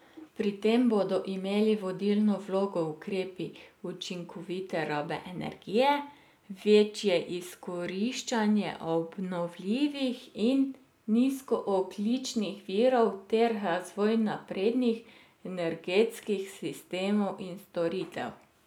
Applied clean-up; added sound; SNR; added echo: none; none; none; none.